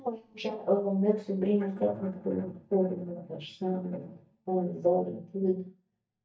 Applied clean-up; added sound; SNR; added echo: neural mask model DeepFilterNet 3.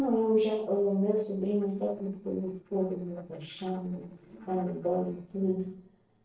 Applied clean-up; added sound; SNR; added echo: neural separator model SepFormer DNS4.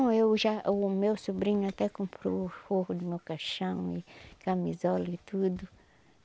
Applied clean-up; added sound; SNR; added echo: none; none; none; none.